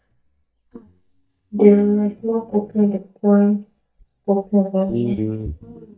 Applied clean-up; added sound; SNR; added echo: neural mask model DeepFilterNet 3.